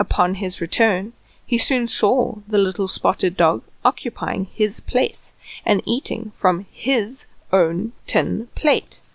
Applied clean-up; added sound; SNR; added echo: none; none; none; none.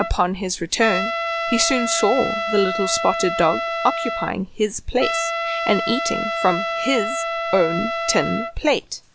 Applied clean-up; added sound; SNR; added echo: none; Trumpet; 3 dB; none.